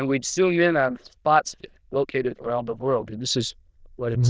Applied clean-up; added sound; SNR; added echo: neural diffusion model UNIVERSE++.